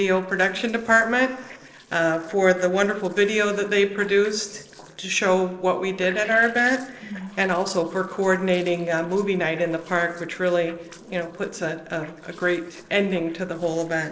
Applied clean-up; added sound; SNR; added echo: neural separator model SepFormer DNS4.